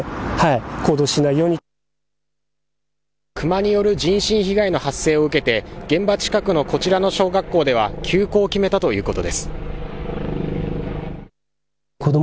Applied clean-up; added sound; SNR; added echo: none; none; none; none.